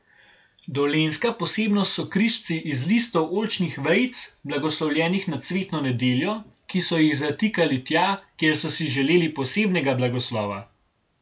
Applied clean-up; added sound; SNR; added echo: none; none; none; none.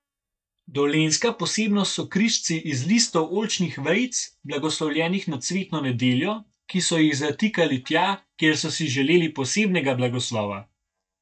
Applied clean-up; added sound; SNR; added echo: neural mask model DeepFilterNet 3.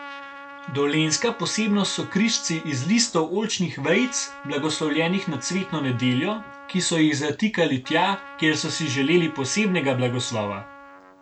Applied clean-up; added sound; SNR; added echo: none; Trumpet; 17 dB; none.